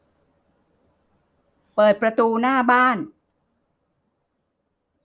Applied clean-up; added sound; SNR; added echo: none; none; none; none.